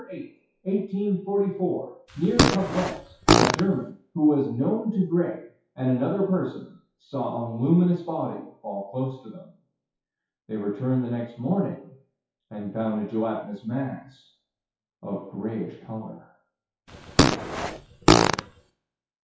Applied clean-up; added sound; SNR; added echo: classical method WPE with log-MMSE.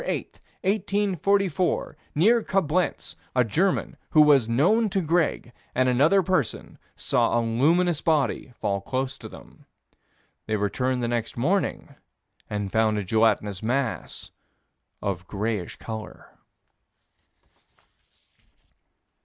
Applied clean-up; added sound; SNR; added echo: none; none; none; none.